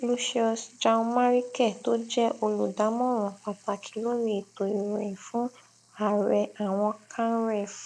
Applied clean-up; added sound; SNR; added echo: neural mask model Resemble Enhance denoiser.